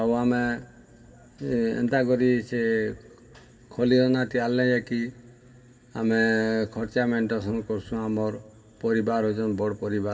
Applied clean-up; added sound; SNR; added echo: none; none; none; reverberation time 1.9 s.